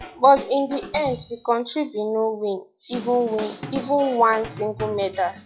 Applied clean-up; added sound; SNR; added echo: classical method log-MMSE.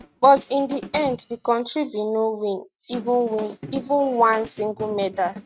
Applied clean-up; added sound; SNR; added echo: neural mask model RNNoise.